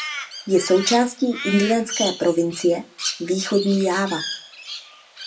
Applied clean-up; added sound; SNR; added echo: none; Crow; 10 dB; reverberation time 0.2 s.